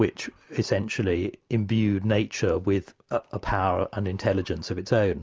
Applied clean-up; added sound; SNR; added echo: none; none; none; none.